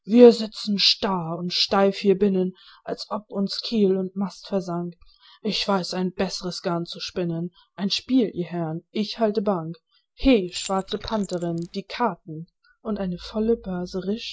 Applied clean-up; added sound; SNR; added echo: neural mask model Resemble Enhance denoiser.